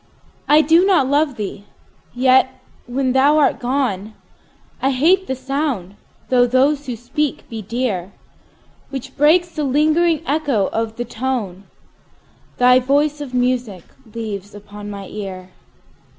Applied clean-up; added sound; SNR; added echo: none; none; none; none.